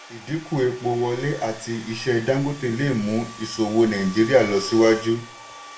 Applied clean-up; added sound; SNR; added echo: none; Domestic sounds, home sounds; 17 dB; reverberation time 0.4 s.